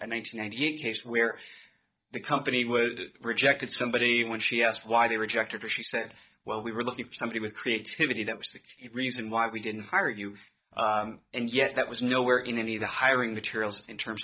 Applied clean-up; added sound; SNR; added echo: neural mask model DeepFilterNet 3.